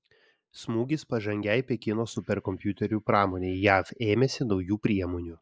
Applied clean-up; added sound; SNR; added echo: neural mask model Resemble Enhance denoiser.